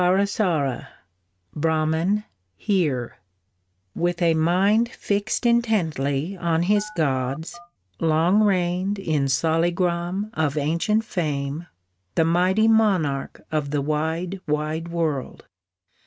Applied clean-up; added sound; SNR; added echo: neural mask model RNNoise.